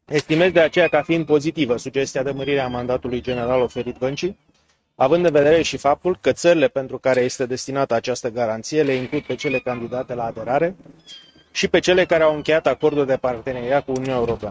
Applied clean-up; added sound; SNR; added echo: neural mask model RNNoise.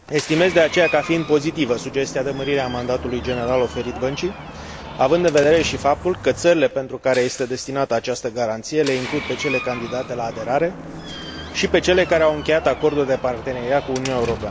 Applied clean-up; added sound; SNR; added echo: none; Door; 12 dB; none.